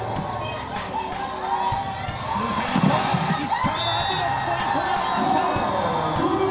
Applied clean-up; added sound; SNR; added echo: none; Bass drum / Snare drum / Drum kit; 12 dB; reverberation time 0.3 s.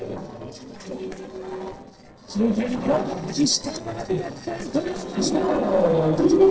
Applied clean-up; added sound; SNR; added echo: neural separator model SepFormer DNS4.